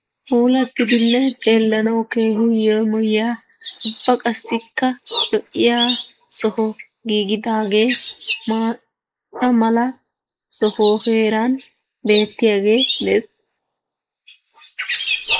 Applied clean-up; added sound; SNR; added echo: neural mask model Resemble Enhance denoiser.